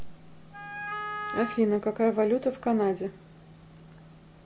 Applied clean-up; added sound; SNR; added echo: none; Wind instrument, woodwind instrument; 7 dB; none.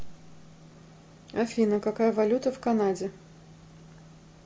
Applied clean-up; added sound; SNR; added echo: none; none; none; none.